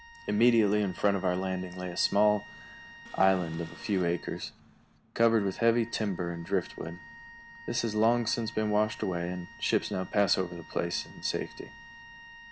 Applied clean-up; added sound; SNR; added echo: none; Wind instrument, woodwind instrument + Printer; 19 dB; none.